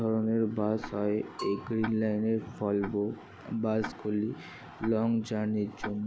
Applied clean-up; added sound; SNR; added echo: none; Tick-tock + Bell / Percussion; 16 dB; none.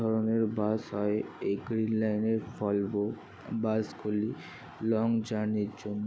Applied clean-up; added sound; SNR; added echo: none; none; none; none.